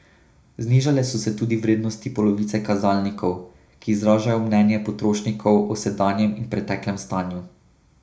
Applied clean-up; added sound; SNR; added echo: none; none; none; reverberation time 0.2 s.